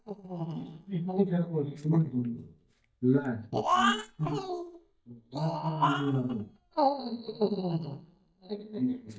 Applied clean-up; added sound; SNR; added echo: neural mask model DeepFilterNet 3.